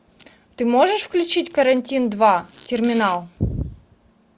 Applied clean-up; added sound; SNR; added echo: none; none; none; none.